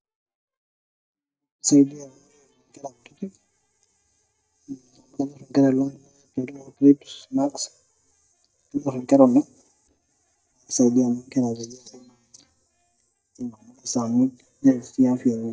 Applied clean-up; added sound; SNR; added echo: neural mask model DeepFilterNet 3.